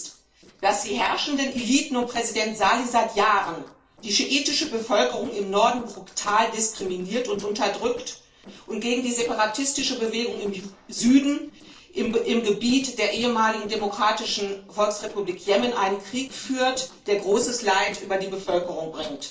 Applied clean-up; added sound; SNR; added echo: neural separator model SepFormer DNS4.